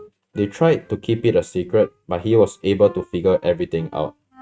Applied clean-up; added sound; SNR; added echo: neural mask model RNNoise.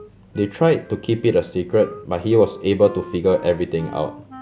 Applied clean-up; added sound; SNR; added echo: none; Wind instrument, woodwind instrument; 19 dB; none.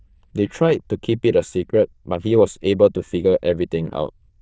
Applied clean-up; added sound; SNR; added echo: neural diffusion model UNIVERSE++.